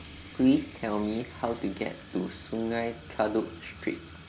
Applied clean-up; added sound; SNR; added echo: none; Sink (filling or washing) / Water tap, faucet; 17 dB; none.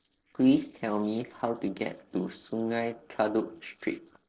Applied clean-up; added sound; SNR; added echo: neural separator model SepFormer DNS4.